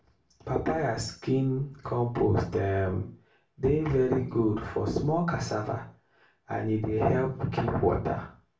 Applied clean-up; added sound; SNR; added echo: none; none; none; reverberation time 0.3 s.